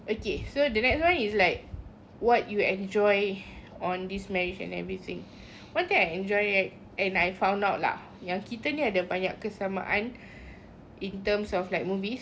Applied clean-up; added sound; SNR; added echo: none; none; none; none.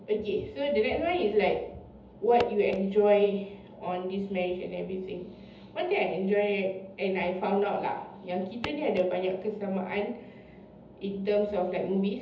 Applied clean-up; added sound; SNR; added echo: none; Walk, footsteps; 12 dB; reverberation time 0.7 s.